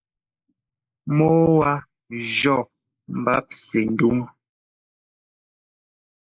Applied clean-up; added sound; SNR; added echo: neural mask model Resemble Enhance denoiser.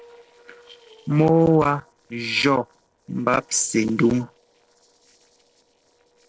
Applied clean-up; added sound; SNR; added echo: neural separator model SepFormer DNS4.